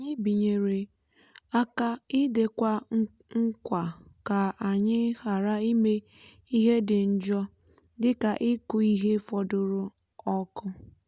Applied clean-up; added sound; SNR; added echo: none; none; none; none.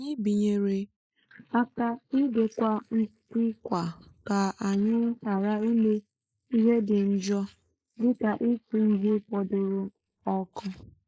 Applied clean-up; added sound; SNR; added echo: neural mask model Resemble Enhance denoiser.